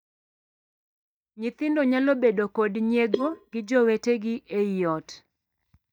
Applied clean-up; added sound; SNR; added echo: neural mask model DeepFilterNet 3.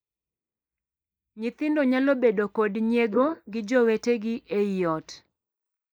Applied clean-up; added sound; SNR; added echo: neural mask model Resemble Enhance denoiser.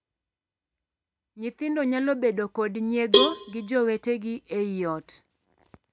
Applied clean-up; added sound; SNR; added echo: none; Cowbell; -4 dB; none.